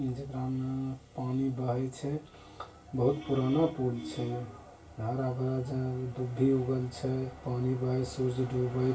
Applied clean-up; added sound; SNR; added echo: none; none; none; reverberation time 0.3 s.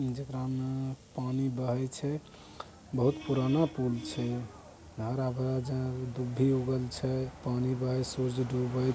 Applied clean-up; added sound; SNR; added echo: none; none; none; none.